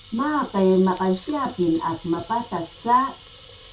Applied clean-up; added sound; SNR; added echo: none; Water tap, faucet / Liquid; 13 dB; reverberation time 0.2 s.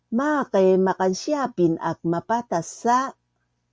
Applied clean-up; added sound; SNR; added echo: none; none; none; none.